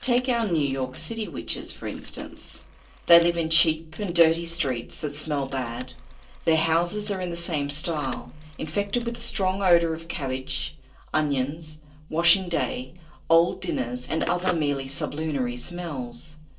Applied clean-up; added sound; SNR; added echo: neural separator model SepFormer DNS4.